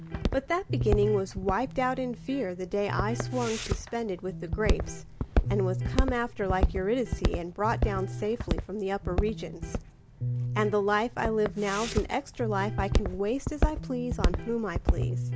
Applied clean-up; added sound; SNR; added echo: none; Electric guitar + Walk, footsteps; 0 dB; none.